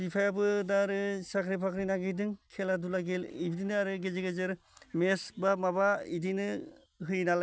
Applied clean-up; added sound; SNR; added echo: none; none; none; none.